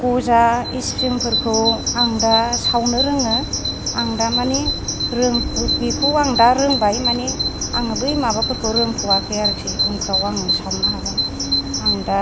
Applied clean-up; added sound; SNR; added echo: none; Bird vocalization, bird call, bird song; 1 dB; none.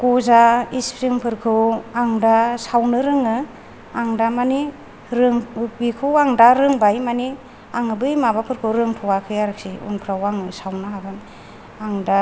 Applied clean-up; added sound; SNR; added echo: none; none; none; none.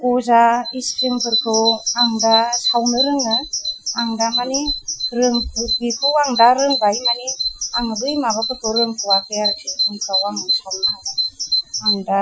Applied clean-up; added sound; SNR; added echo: classical method Wiener filter.